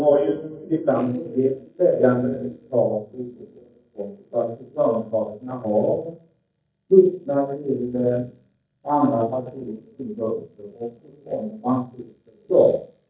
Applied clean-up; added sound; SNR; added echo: neural mask model DeepFilterNet 3.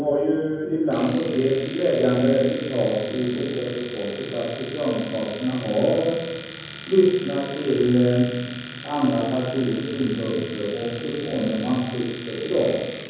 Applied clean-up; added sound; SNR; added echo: none; Domestic sounds, home sounds; 16 dB; reverberation time 1.3 s.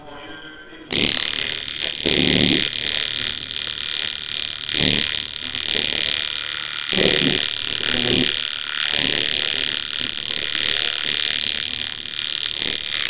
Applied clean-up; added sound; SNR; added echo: neural separator model SepFormer WHAMR!.